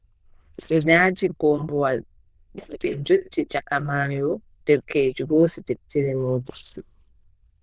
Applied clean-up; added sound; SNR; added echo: neural diffusion model UNIVERSE++.